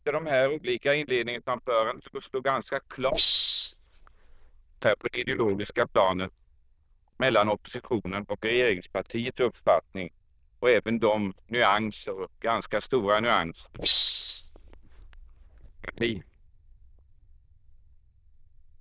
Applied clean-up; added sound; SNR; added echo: neural diffusion model UNIVERSE++.